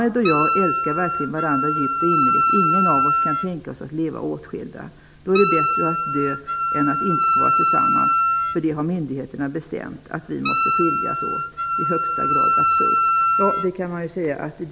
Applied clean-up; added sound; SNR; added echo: none; Wind instrument, woodwind instrument; -3 dB; none.